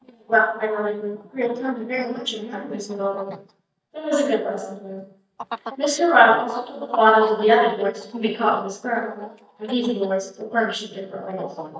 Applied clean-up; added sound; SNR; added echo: neural mask model DeepFilterNet 3.